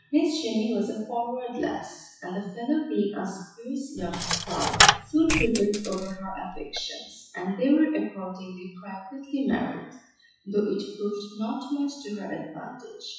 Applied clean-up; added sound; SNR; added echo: classical method WPE with log-MMSE.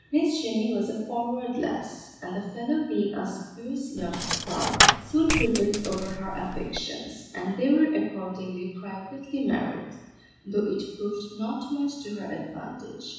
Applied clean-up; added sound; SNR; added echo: none; Coin (dropping); -2 dB; reverberation time 1.1 s.